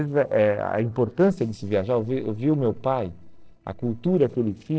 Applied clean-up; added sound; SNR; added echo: neural separator model SepFormer DNS4.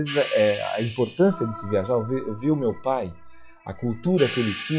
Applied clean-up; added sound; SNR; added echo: classical method log-MMSE.